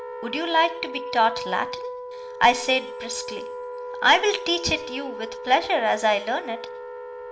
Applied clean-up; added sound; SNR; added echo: none; Wind instrument, woodwind instrument; 10 dB; reverberation time 0.6 s.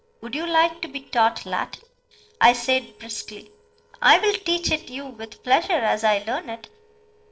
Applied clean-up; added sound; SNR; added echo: neural separator model SepFormer DNS4.